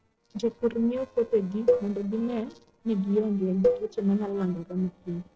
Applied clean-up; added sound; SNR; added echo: neural separator model SepFormer DNS4.